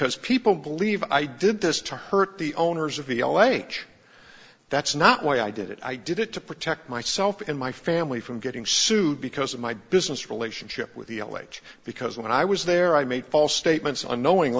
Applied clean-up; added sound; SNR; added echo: none; none; none; none.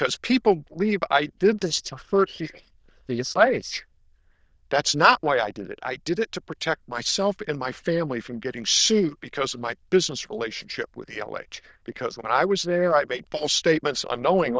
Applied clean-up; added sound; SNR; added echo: neural diffusion model UNIVERSE++.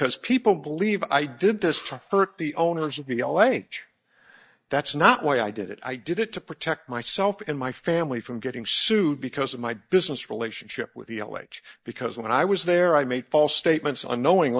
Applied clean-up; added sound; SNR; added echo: neural mask model DeepFilterNet 3.